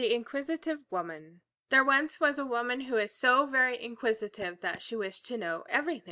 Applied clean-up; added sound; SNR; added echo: neural mask model DeepFilterNet 3.